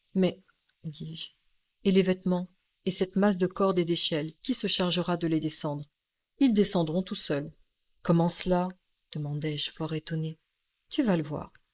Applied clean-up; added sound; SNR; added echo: neural mask model Resemble Enhance denoiser.